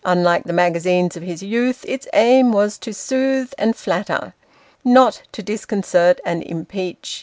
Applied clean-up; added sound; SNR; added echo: none; none; none; none.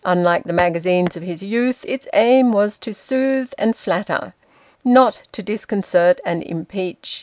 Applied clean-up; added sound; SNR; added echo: none; Walk, footsteps; 14 dB; none.